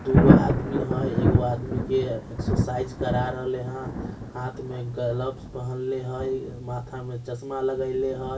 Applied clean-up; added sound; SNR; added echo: none; Thunder; -3 dB; reverberation time 0.2 s.